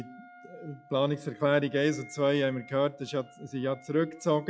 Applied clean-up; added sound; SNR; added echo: classical method log-MMSE.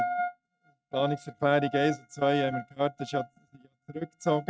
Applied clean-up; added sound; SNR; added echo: neural mask model RNNoise.